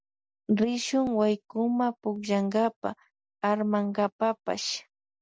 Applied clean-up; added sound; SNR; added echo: none; none; none; none.